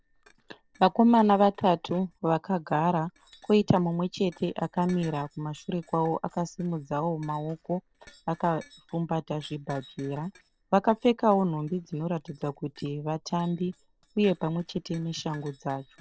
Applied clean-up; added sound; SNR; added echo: neural separator model SepFormer DNS4.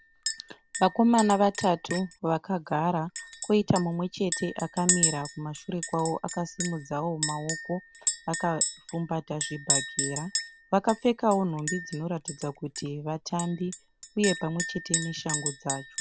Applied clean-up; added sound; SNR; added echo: none; Chink, clink; 4 dB; none.